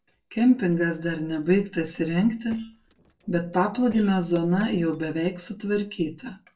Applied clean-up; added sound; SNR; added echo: neural separator model SepFormer DNS4.